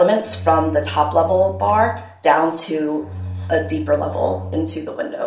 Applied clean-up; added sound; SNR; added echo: none; Bowed string instrument; 11 dB; reverberation time 0.4 s.